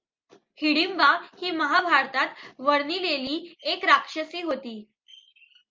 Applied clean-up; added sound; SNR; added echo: none; none; none; none.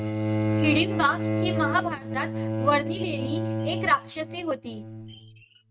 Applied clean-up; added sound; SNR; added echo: neural mask model RNNoise.